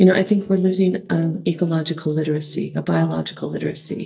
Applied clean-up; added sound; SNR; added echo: neural mask model DeepFilterNet 3.